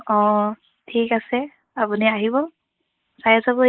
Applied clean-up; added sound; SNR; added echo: neural mask model Resemble Enhance denoiser.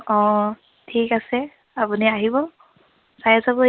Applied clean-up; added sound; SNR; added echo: none; none; none; none.